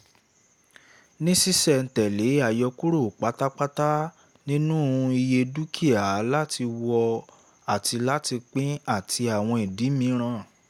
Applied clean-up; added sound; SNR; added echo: none; none; none; none.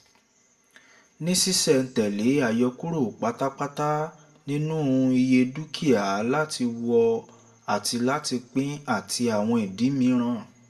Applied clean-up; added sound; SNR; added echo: none; none; none; reverberation time 0.3 s.